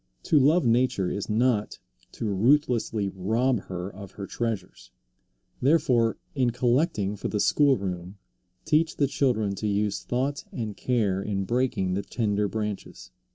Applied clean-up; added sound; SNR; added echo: none; none; none; none.